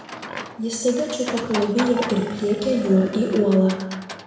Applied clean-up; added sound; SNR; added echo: none; Livestock, farm animals, working animals; 11 dB; reverberation time 1.0 s.